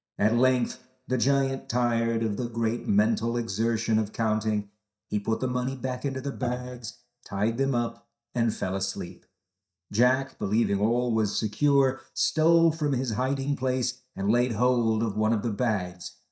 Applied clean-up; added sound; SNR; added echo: neural mask model DeepFilterNet 3.